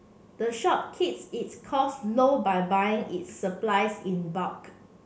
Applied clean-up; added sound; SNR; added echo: none; none; none; none.